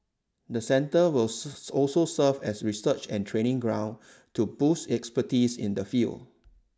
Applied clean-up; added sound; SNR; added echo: none; none; none; none.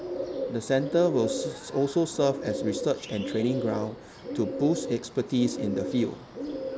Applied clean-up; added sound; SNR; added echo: none; Bird; 6 dB; none.